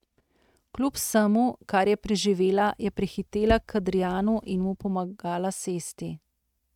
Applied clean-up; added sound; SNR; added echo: neural mask model RNNoise.